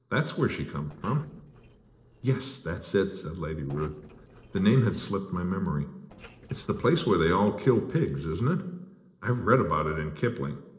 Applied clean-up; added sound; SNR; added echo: neural separator model SepFormer DNS4.